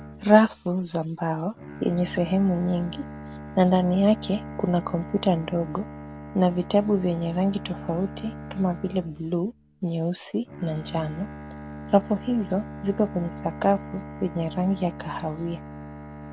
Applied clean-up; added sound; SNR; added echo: none; Bowed string instrument; 13 dB; none.